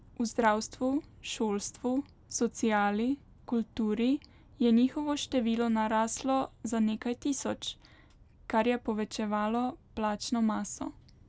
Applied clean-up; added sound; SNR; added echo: none; none; none; none.